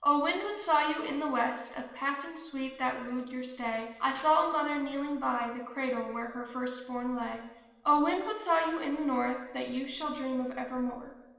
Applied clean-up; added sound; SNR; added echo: none; none; none; reverberation time 1.1 s.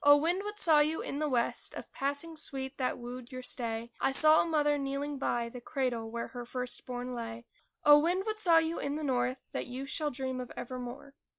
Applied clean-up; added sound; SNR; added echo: none; none; none; none.